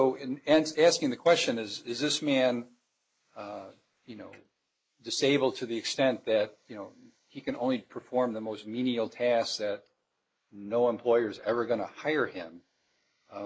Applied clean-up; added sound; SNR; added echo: neural mask model Resemble Enhance denoiser.